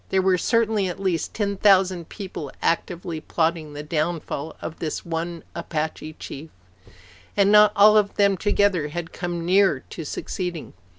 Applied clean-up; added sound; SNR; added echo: none; none; none; none.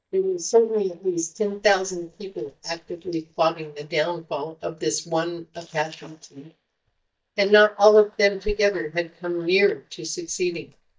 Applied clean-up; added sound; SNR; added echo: neural mask model DeepFilterNet 3.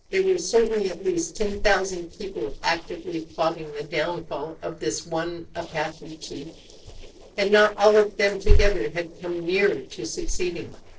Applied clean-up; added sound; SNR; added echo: neural separator model SepFormer DNS4.